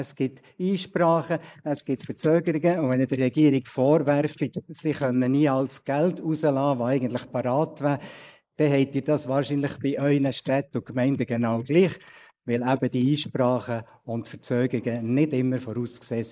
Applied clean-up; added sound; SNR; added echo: neural mask model Resemble Enhance denoiser.